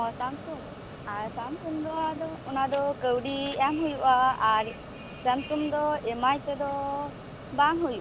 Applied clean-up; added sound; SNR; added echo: none; Mechanisms; 13 dB; none.